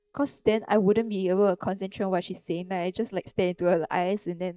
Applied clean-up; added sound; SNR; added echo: neural mask model DeepFilterNet 3.